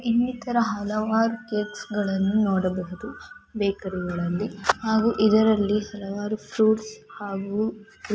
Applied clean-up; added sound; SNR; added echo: none; none; none; none.